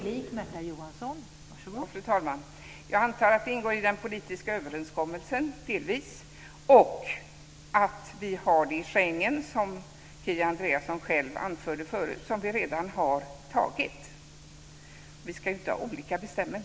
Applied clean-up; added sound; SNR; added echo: none; none; none; none.